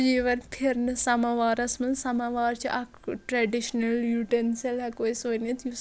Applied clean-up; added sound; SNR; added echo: none; none; none; none.